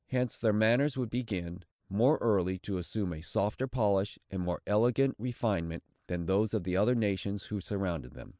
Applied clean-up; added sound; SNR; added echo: none; none; none; none.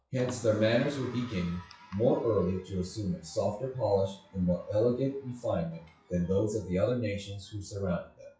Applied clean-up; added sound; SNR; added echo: classical method WPE with log-MMSE.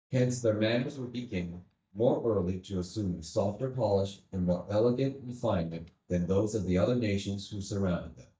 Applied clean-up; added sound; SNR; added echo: neural mask model DeepFilterNet 3.